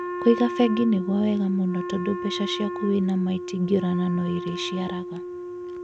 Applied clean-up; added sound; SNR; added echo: none; Wind instrument, woodwind instrument; 7 dB; none.